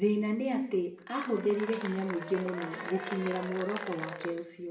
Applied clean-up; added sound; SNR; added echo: none; Applause / Cheering; 9 dB; reverberation time 0.6 s.